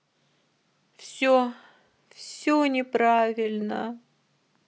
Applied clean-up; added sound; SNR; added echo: none; none; none; none.